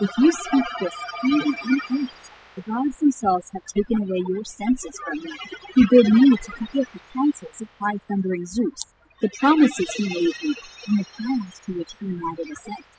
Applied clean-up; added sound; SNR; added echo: classical method spectral subtraction.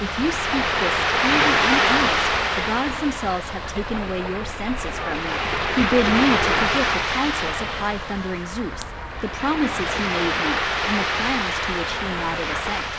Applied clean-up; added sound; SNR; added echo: none; Ocean; -3 dB; none.